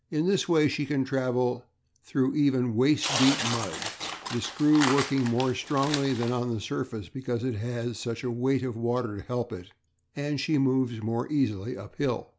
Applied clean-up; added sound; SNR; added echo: none; Tearing; 6 dB; none.